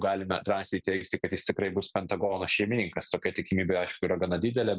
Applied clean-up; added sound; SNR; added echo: none; none; none; none.